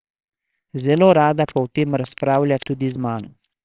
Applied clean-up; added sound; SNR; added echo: neural separator model SepFormer WHAMR!.